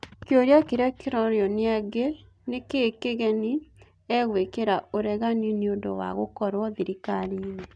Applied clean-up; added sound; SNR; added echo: none; none; none; none.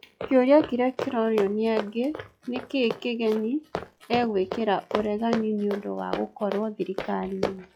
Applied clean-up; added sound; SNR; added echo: classical method log-MMSE.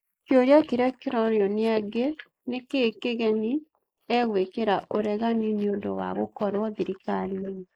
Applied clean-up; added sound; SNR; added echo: neural mask model Resemble Enhance denoiser.